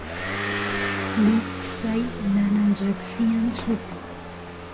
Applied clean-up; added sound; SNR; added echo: none; Motor vehicle (road) / Engine; 5 dB; none.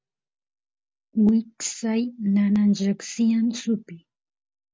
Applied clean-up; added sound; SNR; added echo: none; none; none; none.